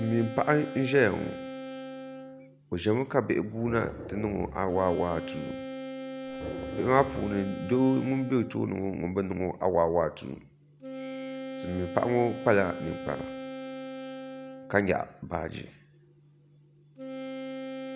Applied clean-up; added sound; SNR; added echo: none; Wind instrument, woodwind instrument + Growling; 10 dB; none.